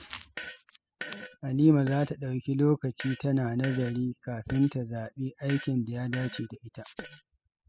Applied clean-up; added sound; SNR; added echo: classical method spectral subtraction.